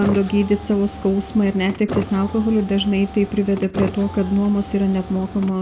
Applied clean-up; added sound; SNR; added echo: none; Car; 11 dB; none.